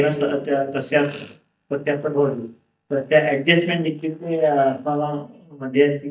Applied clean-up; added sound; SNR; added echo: neural mask model DeepFilterNet 3.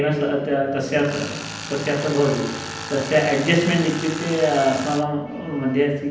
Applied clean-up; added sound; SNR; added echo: none; Tools; 13 dB; reverberation time 0.9 s.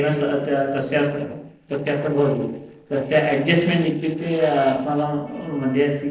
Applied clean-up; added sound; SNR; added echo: neural separator model SepFormer DNS4.